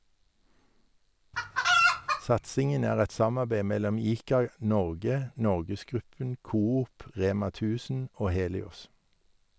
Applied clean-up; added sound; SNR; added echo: none; Chicken, rooster; -3 dB; none.